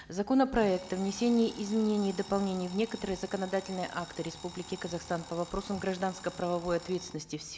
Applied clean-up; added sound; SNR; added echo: none; Alarm; 18 dB; none.